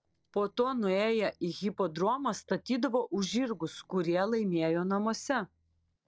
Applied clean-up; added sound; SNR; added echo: neural separator model SepFormer DNS4.